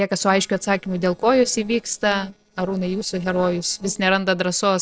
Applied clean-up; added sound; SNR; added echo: neural separator model SepFormer DNS4.